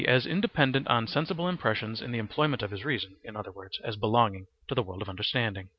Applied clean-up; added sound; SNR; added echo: none; none; none; none.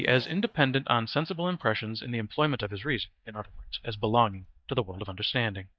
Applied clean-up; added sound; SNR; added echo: neural mask model DeepFilterNet 3.